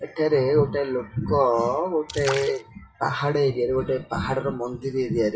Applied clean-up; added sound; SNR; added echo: classical method WPE with log-MMSE.